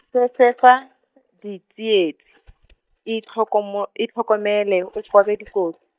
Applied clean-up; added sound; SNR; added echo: neural mask model DeepFilterNet 3.